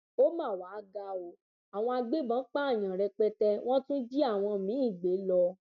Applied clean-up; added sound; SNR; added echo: none; none; none; none.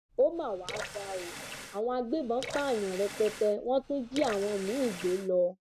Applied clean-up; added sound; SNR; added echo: none; Water tap, faucet / Water; 12 dB; none.